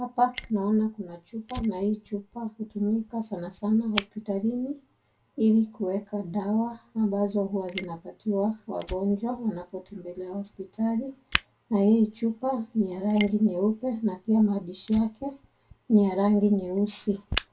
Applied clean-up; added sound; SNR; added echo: none; Fire; 11 dB; reverberation time 0.2 s.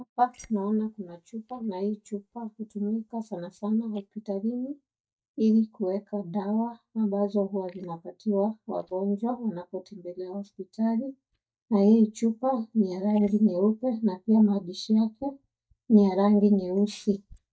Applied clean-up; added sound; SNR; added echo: neural mask model DeepFilterNet 3.